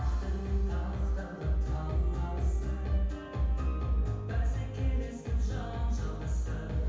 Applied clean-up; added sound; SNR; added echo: none; none; none; reverberation time 1.2 s.